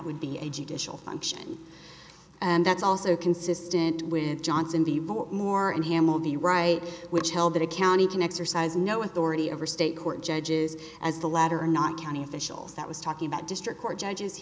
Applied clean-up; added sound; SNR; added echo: none; none; none; none.